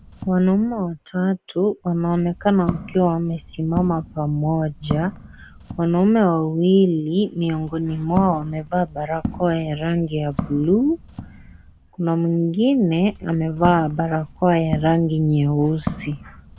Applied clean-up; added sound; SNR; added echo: none; Walk, footsteps; 14 dB; none.